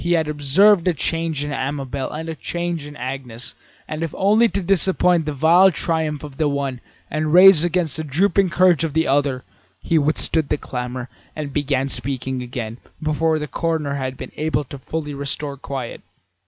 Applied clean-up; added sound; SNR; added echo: none; none; none; none.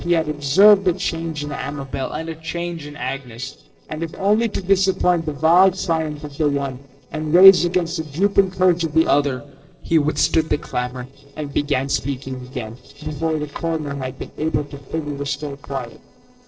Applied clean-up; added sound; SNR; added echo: neural separator model SepFormer DNS4.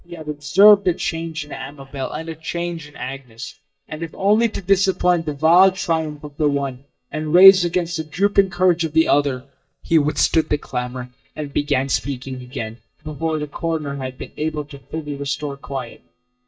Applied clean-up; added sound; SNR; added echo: neural mask model DeepFilterNet 3.